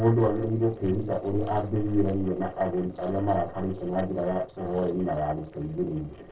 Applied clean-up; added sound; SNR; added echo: neural separator model SepFormer DNS4.